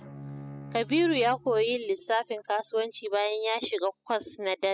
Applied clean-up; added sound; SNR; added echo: classical method spectral subtraction.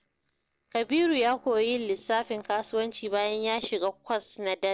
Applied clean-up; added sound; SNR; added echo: neural separator model SepFormer DNS4.